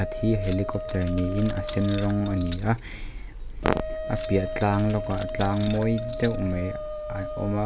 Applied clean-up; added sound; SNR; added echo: none; Wind instrument, woodwind instrument + Keys jangling; 7 dB; none.